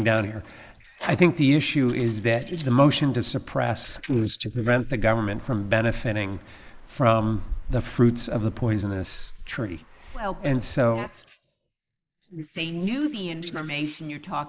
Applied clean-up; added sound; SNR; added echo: neural mask model Resemble Enhance denoiser.